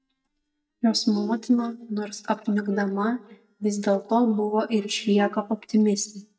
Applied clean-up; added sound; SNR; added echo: neural mask model DeepFilterNet 3.